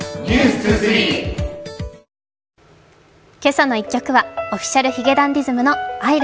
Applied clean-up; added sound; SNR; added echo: none; none; none; none.